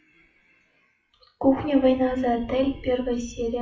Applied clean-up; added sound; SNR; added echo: classical method WPE with log-MMSE.